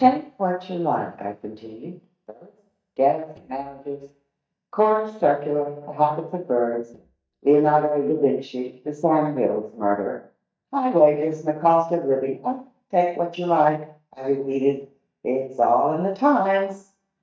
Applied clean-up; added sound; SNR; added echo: neural mask model DeepFilterNet 3.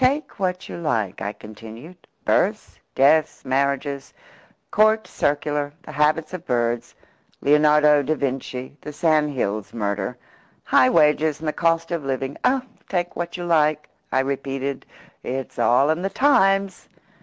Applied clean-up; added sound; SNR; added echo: none; none; none; none.